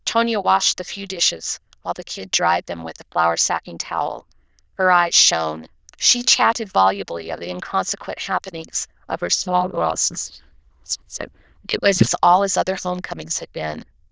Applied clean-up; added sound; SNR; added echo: neural diffusion model UNIVERSE++.